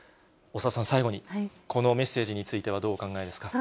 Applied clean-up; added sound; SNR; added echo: none; none; none; none.